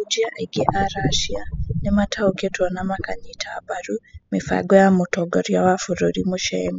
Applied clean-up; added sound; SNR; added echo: classical method spectral subtraction.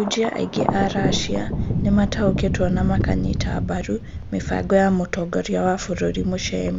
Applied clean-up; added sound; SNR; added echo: none; Thunder; 3 dB; none.